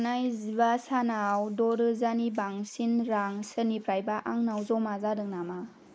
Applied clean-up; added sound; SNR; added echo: neural mask model Resemble Enhance denoiser.